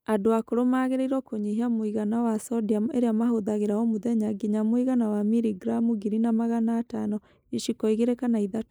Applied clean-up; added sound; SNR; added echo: neural mask model Resemble Enhance denoiser.